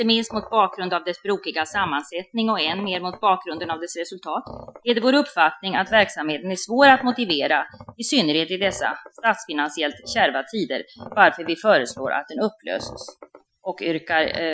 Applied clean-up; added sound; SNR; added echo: classical method Wiener filter.